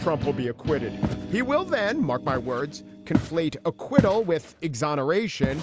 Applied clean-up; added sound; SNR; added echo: none; Walk, footsteps; 5 dB; none.